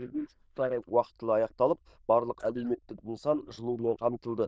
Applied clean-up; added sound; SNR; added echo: neural diffusion model UNIVERSE++.